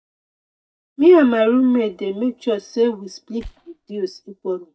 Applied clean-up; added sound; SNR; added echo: neural mask model DeepFilterNet 3.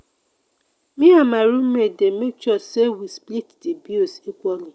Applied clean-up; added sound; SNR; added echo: none; none; none; none.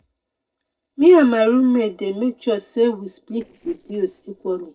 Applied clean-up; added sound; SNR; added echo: neural separator model SepFormer DNS4.